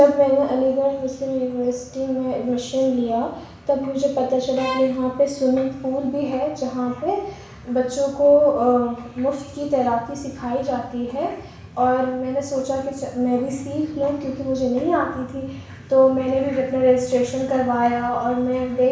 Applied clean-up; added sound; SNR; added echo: none; Bowed string instrument; 11 dB; reverberation time 0.7 s.